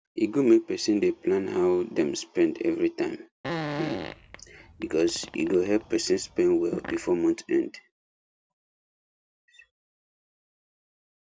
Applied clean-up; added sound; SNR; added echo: none; Fart; 10 dB; none.